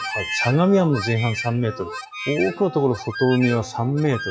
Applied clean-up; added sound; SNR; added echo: classical method log-MMSE.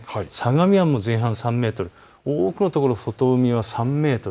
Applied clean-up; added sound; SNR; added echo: none; none; none; none.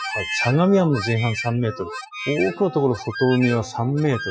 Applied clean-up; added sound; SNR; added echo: classical method Wiener filter.